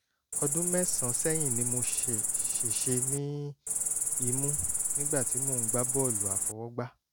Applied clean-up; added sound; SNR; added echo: none; Cricket; -5 dB; none.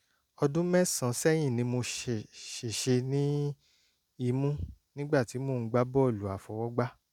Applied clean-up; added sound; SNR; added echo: none; none; none; none.